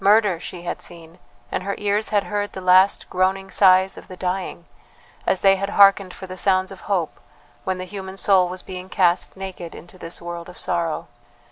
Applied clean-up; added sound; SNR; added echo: none; none; none; none.